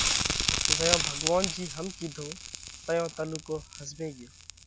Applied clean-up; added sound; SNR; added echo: none; Crackle; -2 dB; none.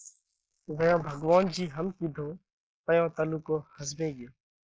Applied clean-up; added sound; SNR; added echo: neural mask model Resemble Enhance denoiser.